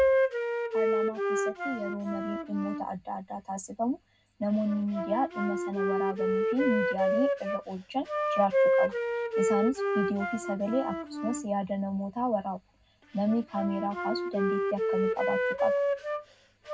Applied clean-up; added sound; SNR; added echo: none; Wind instrument, woodwind instrument; -2 dB; reverberation time 0.3 s.